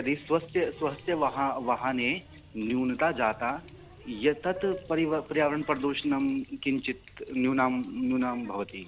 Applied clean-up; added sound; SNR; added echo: none; Water tap, faucet; 20 dB; none.